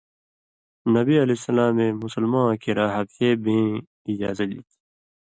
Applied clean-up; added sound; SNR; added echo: none; none; none; none.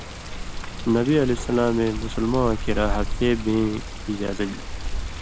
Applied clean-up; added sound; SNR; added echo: none; Water; 5 dB; none.